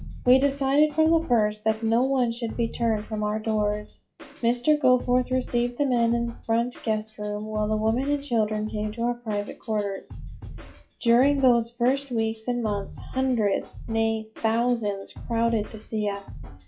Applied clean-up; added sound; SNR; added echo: classical method log-MMSE.